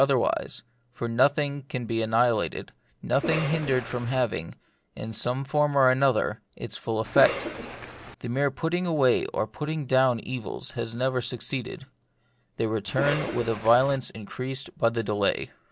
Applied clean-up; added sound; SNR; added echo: none; Cough; 7 dB; none.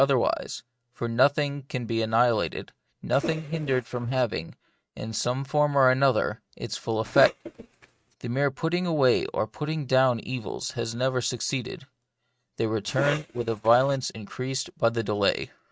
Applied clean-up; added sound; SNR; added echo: neural mask model RNNoise.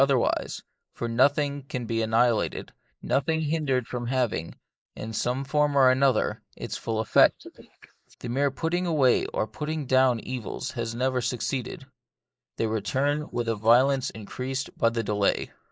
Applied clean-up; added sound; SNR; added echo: neural mask model Resemble Enhance denoiser.